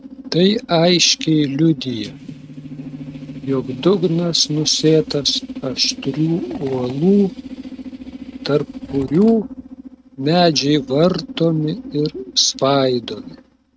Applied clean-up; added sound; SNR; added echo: neural mask model RNNoise.